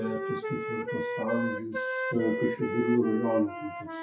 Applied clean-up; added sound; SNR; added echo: classical method WPE with log-MMSE.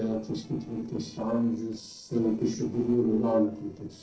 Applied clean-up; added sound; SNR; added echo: neural separator model SepFormer DNS4.